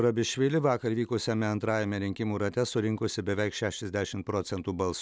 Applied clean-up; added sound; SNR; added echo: none; none; none; none.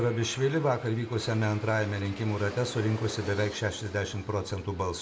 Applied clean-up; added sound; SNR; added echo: none; Aircraft; 15 dB; reverberation time 0.5 s.